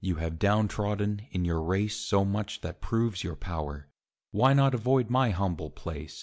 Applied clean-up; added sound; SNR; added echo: none; none; none; none.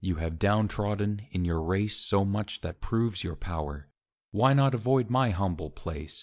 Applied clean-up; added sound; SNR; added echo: neural mask model Resemble Enhance denoiser.